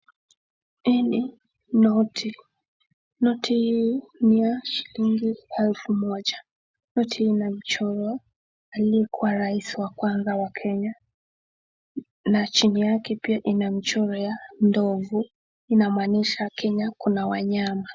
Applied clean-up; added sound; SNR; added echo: none; none; none; none.